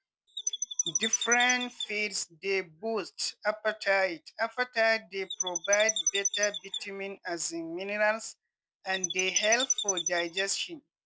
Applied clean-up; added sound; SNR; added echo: none; Chirp, tweet; 1 dB; none.